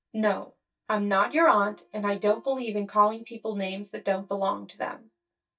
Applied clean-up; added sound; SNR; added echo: neural mask model DeepFilterNet 3.